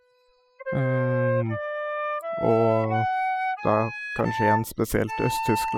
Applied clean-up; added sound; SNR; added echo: classical method spectral subtraction.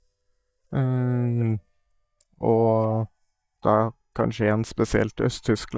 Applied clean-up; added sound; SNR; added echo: neural mask model DeepFilterNet 3.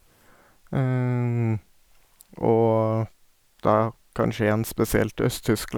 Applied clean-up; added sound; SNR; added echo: none; none; none; none.